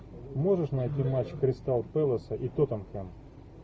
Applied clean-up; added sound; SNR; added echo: none; none; none; none.